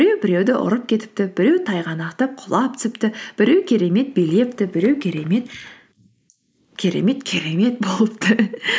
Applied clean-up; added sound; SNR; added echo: neural mask model Resemble Enhance denoiser.